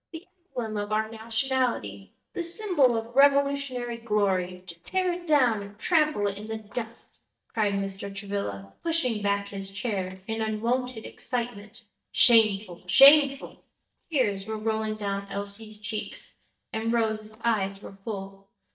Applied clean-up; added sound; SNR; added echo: neural mask model DeepFilterNet 3.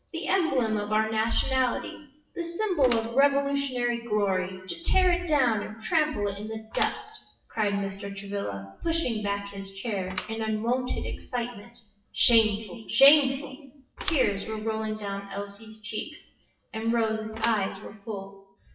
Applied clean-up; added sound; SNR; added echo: classical method WPE with log-MMSE.